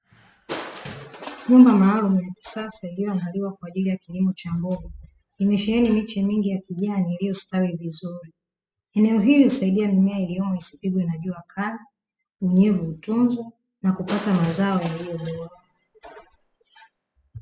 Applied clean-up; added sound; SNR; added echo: classical method spectral subtraction.